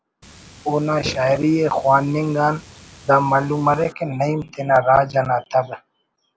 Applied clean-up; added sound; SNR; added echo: none; Burping, eructation; 18 dB; none.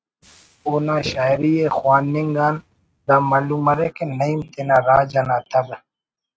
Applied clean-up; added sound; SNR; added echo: neural mask model RNNoise.